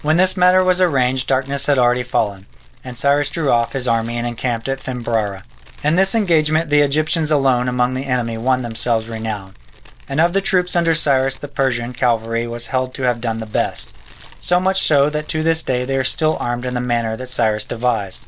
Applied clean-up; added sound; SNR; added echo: none; Fire; 20 dB; none.